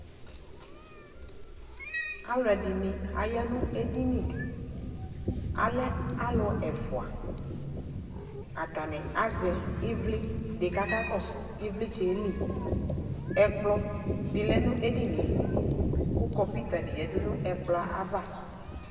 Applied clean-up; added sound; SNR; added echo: none; Cat; 14 dB; reverberation time 2.3 s.